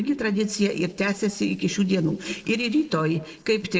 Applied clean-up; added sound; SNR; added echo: neural separator model SepFormer DNS4.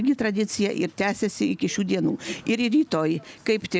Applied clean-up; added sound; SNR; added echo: none; none; none; none.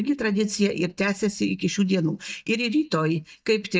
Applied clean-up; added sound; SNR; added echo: neural mask model DeepFilterNet 3.